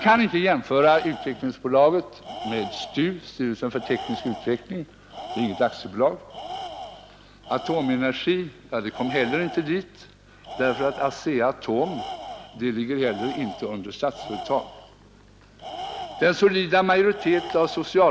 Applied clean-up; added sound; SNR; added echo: none; Tools; 14 dB; none.